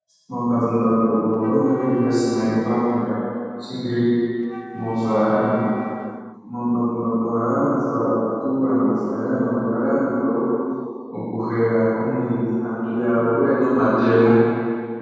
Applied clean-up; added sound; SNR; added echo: none; Wind instrument, woodwind instrument; 18 dB; reverberation time 2.2 s.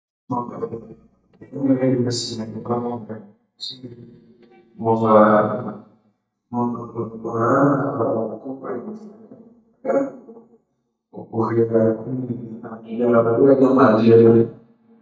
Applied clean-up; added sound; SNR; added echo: neural mask model DeepFilterNet 3.